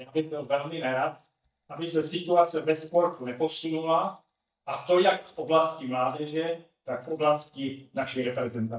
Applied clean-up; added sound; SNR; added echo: neural mask model DeepFilterNet 3.